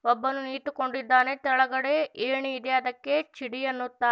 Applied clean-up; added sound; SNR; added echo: none; none; none; none.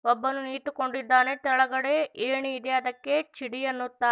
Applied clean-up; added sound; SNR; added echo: neural mask model DeepFilterNet 3.